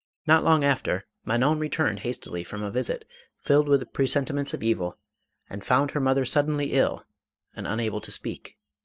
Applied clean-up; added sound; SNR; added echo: neural mask model DeepFilterNet 3.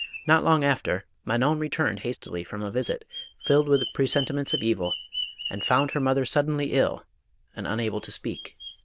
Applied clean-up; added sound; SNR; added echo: neural diffusion model UNIVERSE++.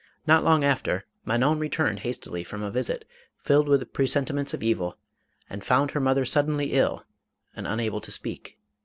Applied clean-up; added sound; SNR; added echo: none; none; none; none.